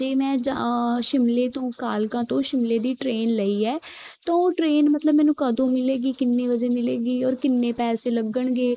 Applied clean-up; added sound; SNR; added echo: neural mask model Resemble Enhance denoiser.